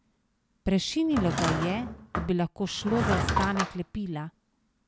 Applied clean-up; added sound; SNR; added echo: none; Drawer open or close / Wood; 3 dB; none.